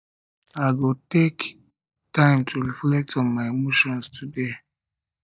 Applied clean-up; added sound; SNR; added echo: neural mask model DeepFilterNet 3.